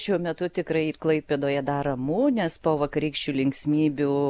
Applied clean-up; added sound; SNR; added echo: none; none; none; none.